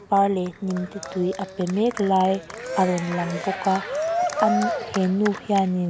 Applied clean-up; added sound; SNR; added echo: none; Cheering; 7 dB; none.